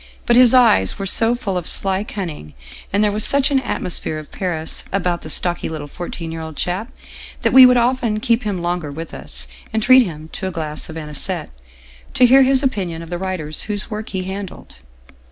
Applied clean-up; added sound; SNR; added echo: none; none; none; none.